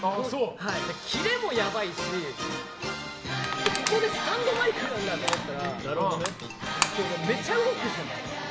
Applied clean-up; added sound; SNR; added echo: none; Crushing; 7 dB; none.